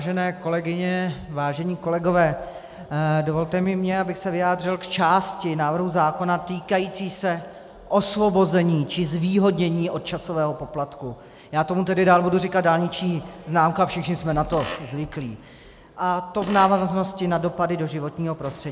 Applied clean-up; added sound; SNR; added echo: none; Fart; 15 dB; none.